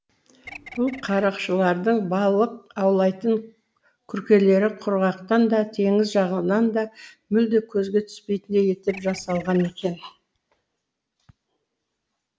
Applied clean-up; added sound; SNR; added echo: none; Bird; 17 dB; none.